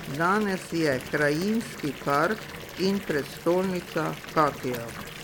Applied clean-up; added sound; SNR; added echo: none; Fill (with liquid) / Bathtub (filling or washing) / Water tap, faucet; 12 dB; none.